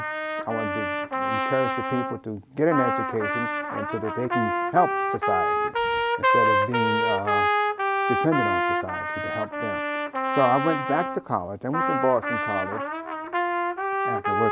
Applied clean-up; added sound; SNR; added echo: none; Trumpet; -3 dB; none.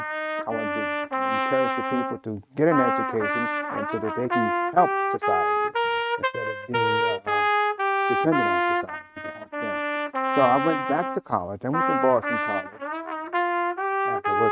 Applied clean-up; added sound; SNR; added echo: neural mask model RNNoise.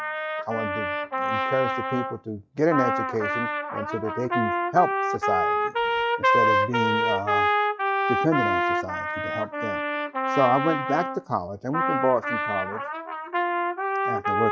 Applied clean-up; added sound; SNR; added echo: classical method log-MMSE.